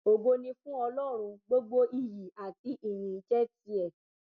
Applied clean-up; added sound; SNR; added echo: none; none; none; none.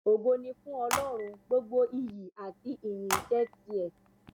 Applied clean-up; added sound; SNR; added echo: none; Telephone; 8 dB; none.